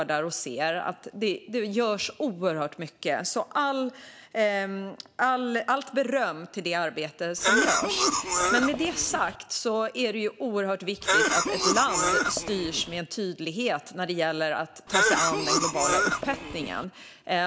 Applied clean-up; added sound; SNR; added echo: none; Cough; -3 dB; none.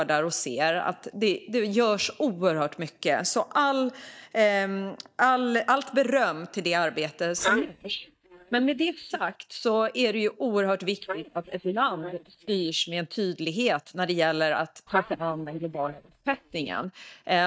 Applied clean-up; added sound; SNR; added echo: neural mask model DeepFilterNet 3.